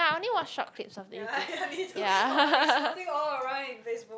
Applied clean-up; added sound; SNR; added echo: none; none; none; none.